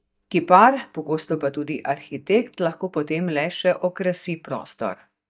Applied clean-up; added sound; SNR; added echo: neural mask model DeepFilterNet 3.